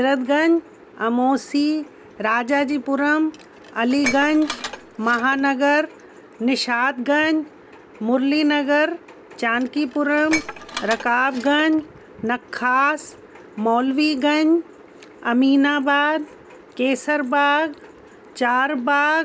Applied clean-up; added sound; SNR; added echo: none; Dishes, pots, and pans; 13 dB; none.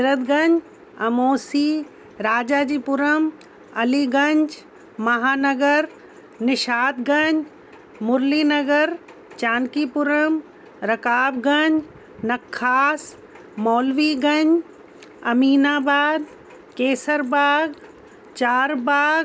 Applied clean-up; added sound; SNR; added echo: none; none; none; none.